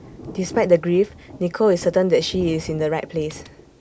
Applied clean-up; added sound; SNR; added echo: none; Thunder / Rain; 17 dB; none.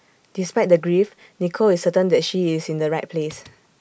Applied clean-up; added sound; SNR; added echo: none; none; none; none.